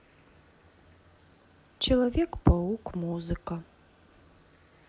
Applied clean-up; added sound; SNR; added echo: none; none; none; none.